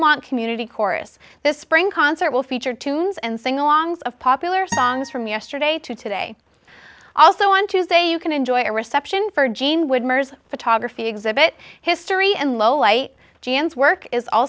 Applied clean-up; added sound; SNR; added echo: none; Acoustic guitar; 14 dB; none.